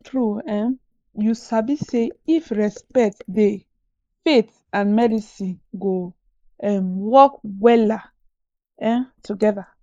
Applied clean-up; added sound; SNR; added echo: neural mask model Resemble Enhance denoiser.